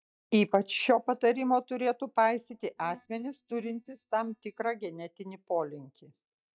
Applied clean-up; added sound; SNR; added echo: neural mask model DeepFilterNet 3.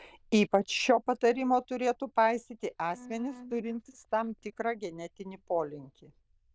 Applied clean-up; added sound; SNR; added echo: neural diffusion model UNIVERSE++.